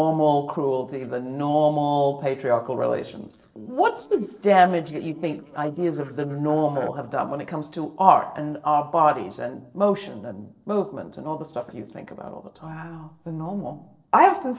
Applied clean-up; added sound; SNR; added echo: neural separator model SepFormer DNS4.